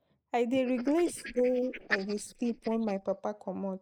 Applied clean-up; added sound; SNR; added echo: neural mask model Resemble Enhance denoiser.